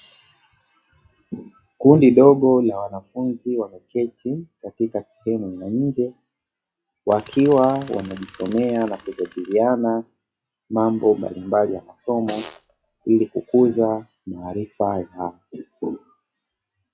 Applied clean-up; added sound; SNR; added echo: classical method log-MMSE.